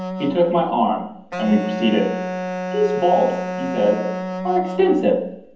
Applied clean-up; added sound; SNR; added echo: none; Wind instrument, woodwind instrument; 7 dB; reverberation time 0.8 s.